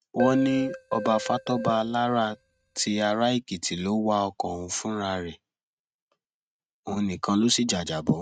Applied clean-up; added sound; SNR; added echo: neural mask model RNNoise.